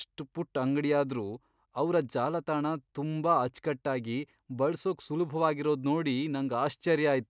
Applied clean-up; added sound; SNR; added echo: none; none; none; none.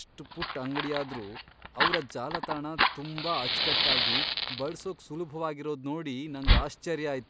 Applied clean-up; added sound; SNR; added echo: none; Fire; -4 dB; none.